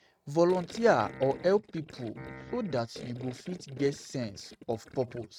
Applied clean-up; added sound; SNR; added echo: neural mask model RNNoise.